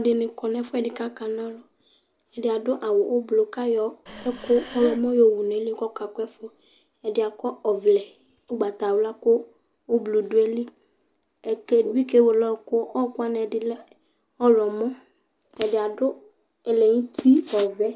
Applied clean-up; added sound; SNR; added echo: none; Breathing; 13 dB; none.